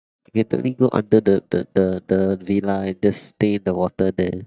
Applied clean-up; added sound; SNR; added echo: neural mask model DeepFilterNet 3.